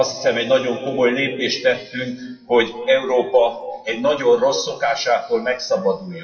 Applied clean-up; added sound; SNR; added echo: classical method WPE with log-MMSE.